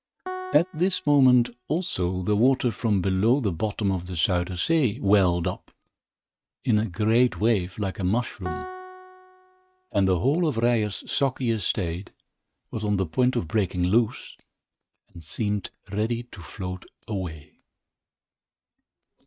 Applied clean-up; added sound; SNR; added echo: neural mask model RNNoise.